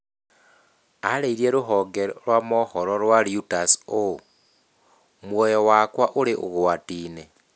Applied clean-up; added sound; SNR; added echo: none; none; none; none.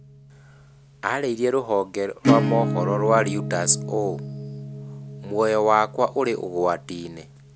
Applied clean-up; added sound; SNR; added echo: none; Acoustic guitar / Strum; 5 dB; none.